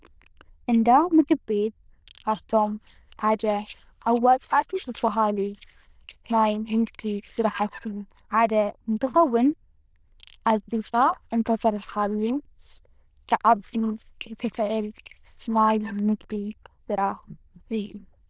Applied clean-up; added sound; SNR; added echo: neural diffusion model UNIVERSE++.